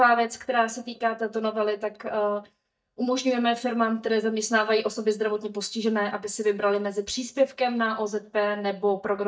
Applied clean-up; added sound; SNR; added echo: neural mask model DeepFilterNet 3.